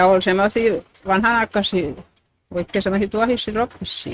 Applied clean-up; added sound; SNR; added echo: neural mask model RNNoise.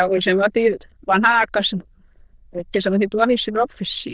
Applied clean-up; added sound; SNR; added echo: neural diffusion model UNIVERSE++.